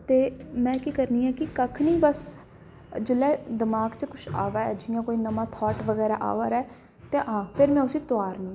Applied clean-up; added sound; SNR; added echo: none; none; none; none.